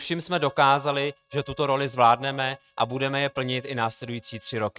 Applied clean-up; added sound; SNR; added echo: neural mask model RNNoise.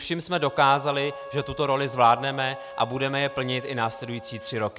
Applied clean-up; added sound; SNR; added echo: none; Wind instrument, woodwind instrument; 15 dB; none.